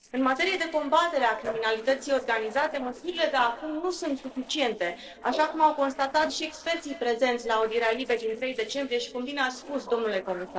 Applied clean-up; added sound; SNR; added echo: neural separator model SepFormer DNS4.